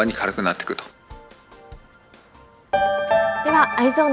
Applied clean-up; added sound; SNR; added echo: none; none; none; none.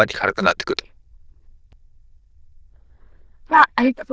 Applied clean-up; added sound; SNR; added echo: neural diffusion model UNIVERSE++.